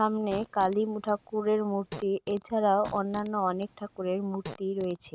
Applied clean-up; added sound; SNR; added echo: none; Fart; 18 dB; none.